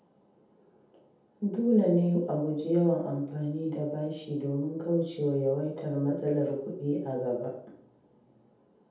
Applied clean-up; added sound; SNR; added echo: none; none; none; reverberation time 0.7 s.